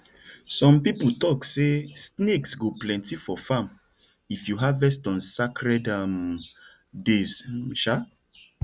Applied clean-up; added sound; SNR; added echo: none; none; none; none.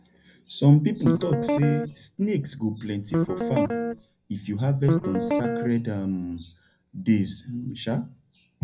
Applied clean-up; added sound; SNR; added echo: none; Guitar; 1 dB; reverberation time 0.4 s.